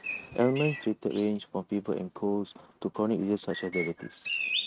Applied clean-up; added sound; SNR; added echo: neural mask model RNNoise.